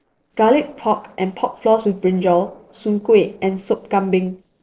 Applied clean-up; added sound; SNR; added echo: neural separator model SepFormer DNS4.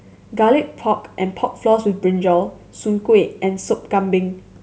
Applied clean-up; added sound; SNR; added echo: none; none; none; none.